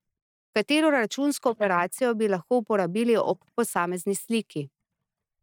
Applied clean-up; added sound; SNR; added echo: neural mask model DeepFilterNet 3.